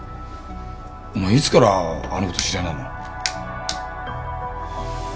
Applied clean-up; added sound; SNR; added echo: none; none; none; none.